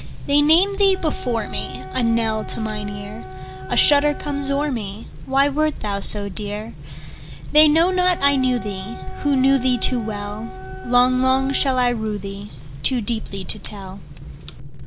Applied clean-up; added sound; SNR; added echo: none; Fire + Wind instrument, woodwind instrument; 12 dB; none.